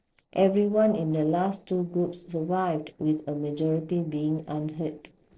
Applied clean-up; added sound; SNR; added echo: neural separator model SepFormer DNS4.